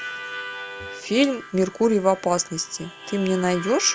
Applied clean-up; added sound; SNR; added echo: none; Harmonica; 13 dB; none.